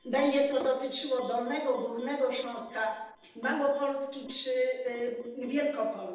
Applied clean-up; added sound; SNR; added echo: neural separator model SepFormer DNS4.